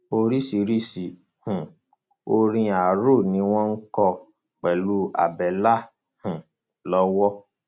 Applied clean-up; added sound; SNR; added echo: none; none; none; none.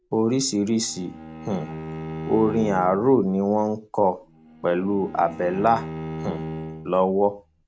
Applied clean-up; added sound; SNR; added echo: none; Bowed string instrument; 12 dB; none.